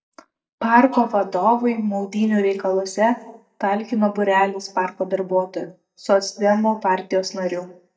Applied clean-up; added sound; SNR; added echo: neural mask model DeepFilterNet 3.